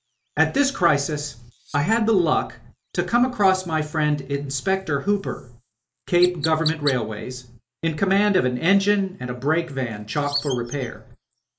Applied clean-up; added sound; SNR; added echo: neural mask model Resemble Enhance denoiser.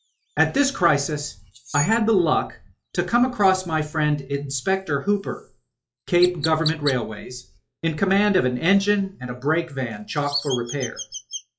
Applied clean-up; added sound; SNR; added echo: classical method log-MMSE.